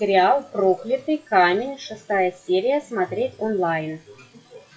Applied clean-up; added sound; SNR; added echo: classical method WPE with log-MMSE.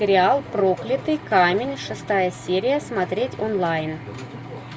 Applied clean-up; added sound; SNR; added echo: none; none; none; none.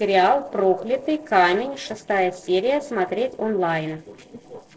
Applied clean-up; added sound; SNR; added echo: neural separator model SepFormer DNS4.